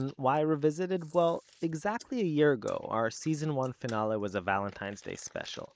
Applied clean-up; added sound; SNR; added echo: neural mask model Resemble Enhance denoiser.